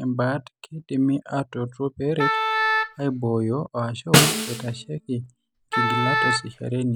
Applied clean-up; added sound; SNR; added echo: none; Wind instrument, woodwind instrument + Snare drum; -3 dB; none.